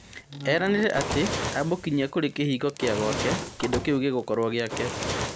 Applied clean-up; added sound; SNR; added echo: none; Squeak / Slam / Wood + Fire; 6 dB; none.